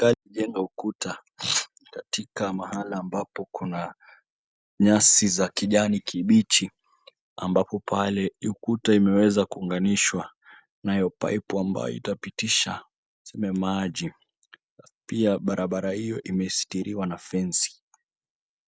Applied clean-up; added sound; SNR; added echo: none; none; none; none.